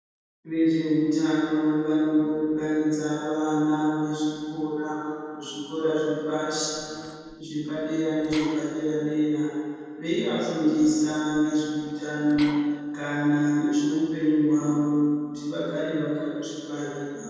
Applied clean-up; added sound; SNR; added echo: none; Liquid; 20 dB; reverberation time 2.1 s.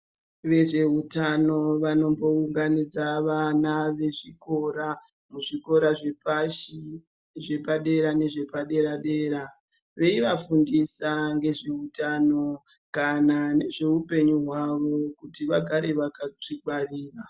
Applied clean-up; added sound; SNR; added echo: none; none; none; none.